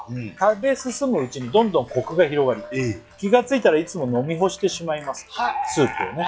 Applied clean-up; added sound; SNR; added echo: classical method log-MMSE.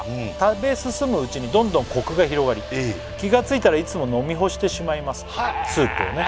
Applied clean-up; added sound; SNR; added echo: none; none; none; none.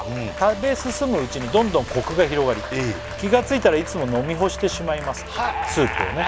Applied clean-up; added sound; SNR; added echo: none; Applause; 16 dB; none.